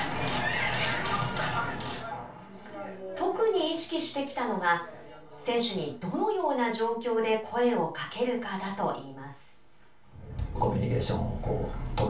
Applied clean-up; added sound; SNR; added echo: none; none; none; reverberation time 0.3 s.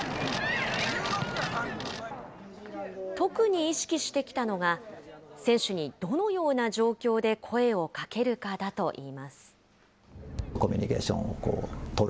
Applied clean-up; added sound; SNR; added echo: none; none; none; none.